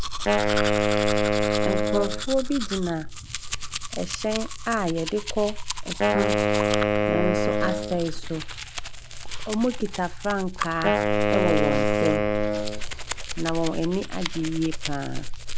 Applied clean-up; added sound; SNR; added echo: none; Wind instrument, woodwind instrument + Domestic sounds, home sounds; -4 dB; none.